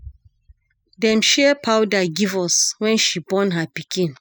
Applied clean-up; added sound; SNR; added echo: classical method spectral subtraction.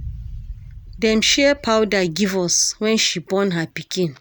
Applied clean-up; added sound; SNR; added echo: none; Boom; 17 dB; none.